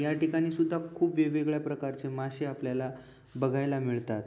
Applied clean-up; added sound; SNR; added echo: none; none; none; none.